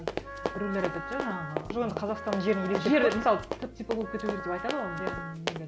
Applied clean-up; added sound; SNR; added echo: none; Wind instrument, woodwind instrument + Run; 5 dB; none.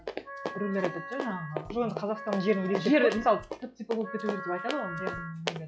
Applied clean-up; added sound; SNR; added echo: classical method log-MMSE.